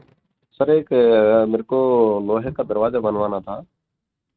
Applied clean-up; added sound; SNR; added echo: neural mask model RNNoise.